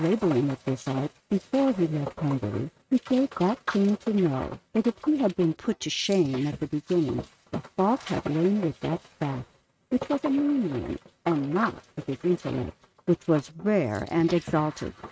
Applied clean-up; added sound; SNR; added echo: neural mask model RNNoise.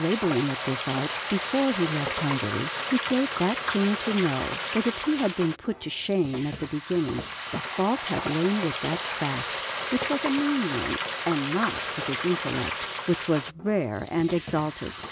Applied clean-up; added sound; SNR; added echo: none; Frying (food); 4 dB; none.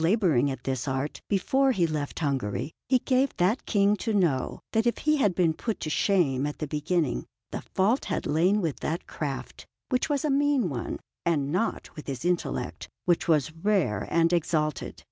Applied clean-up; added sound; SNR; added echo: none; none; none; none.